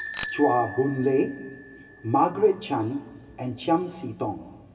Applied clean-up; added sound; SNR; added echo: none; Bicycle bell; 16 dB; reverberation time 2.6 s.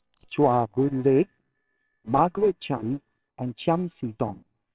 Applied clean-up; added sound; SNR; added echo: neural separator model SepFormer WHAMR!.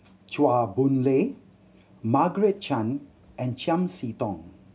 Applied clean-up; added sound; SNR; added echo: none; none; none; none.